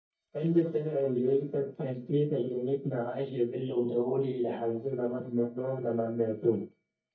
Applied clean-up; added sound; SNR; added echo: neural mask model DeepFilterNet 3.